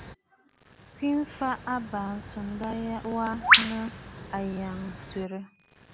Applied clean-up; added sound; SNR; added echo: none; Bird vocalization, bird call, bird song; -2 dB; none.